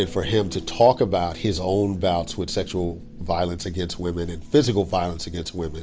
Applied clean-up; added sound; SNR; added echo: none; none; none; none.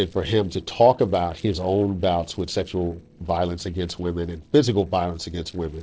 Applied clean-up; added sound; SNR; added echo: neural separator model SepFormer DNS4.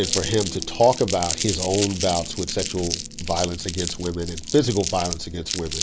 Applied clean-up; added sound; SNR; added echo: none; Crumpling, crinkling; 7 dB; none.